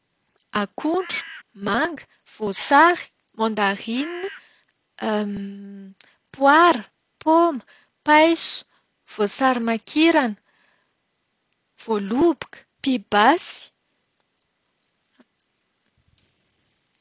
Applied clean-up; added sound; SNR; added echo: none; Bird; 15 dB; none.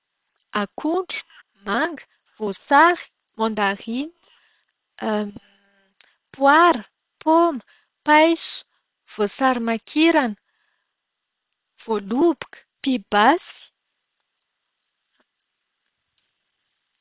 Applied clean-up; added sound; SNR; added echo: neural separator model SepFormer WHAM!.